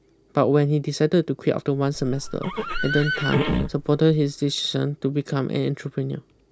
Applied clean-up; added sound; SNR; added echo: none; Livestock, farm animals, working animals; 5 dB; none.